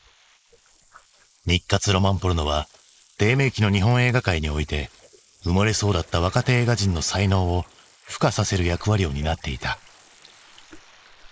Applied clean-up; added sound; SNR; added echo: neural mask model Resemble Enhance denoiser.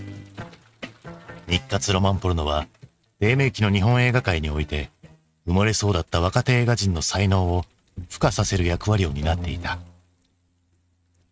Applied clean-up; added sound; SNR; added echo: neural mask model RNNoise.